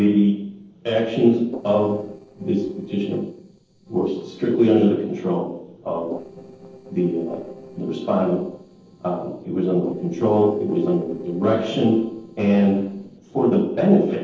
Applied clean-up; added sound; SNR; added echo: neural separator model SepFormer DNS4.